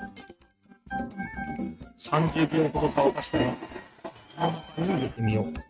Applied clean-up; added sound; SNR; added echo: neural mask model RNNoise.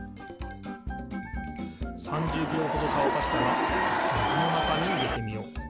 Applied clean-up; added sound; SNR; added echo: none; Crowd / Cheering; -5 dB; none.